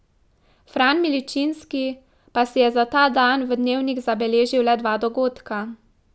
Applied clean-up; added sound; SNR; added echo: none; none; none; none.